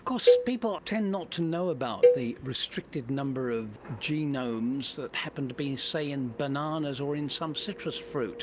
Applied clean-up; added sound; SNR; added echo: none; Cowbell; -3 dB; none.